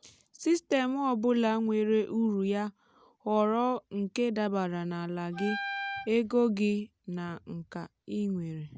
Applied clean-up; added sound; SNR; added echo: none; Wind instrument, woodwind instrument; 8 dB; none.